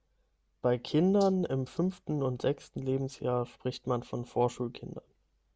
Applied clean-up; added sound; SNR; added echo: none; none; none; none.